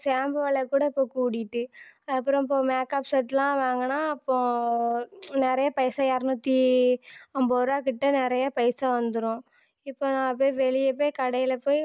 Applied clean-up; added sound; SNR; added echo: none; none; none; none.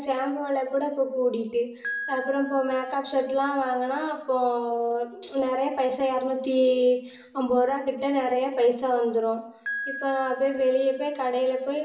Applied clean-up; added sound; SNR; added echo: none; Piano; 16 dB; reverberation time 0.7 s.